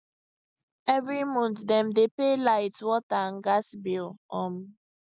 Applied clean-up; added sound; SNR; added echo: none; none; none; none.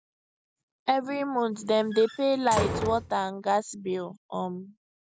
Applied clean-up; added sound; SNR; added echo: none; Slam; 6 dB; none.